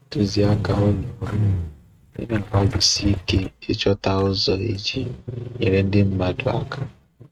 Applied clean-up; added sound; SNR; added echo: neural mask model RNNoise.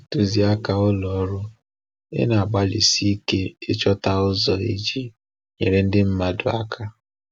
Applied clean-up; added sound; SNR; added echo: none; none; none; none.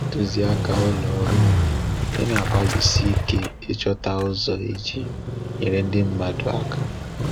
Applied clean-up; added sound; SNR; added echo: none; Motorcycle; -1 dB; none.